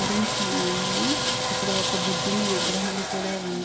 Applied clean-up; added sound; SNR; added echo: none; Sawing; -3 dB; none.